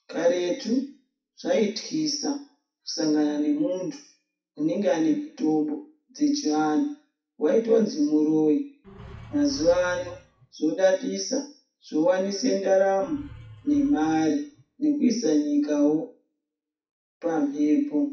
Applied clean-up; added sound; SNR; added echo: classical method WPE with log-MMSE.